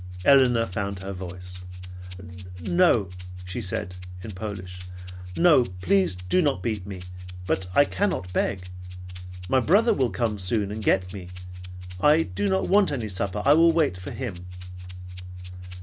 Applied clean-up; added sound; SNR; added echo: none; Rattle (instrument); 17 dB; none.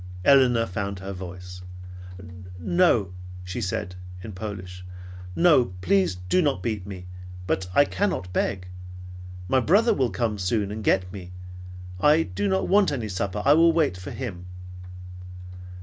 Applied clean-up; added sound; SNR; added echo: none; none; none; none.